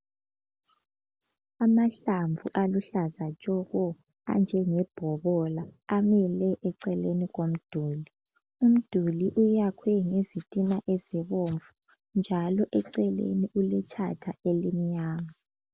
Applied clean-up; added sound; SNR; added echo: none; none; none; none.